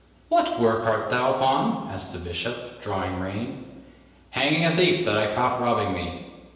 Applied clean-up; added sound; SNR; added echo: none; none; none; reverberation time 1.0 s.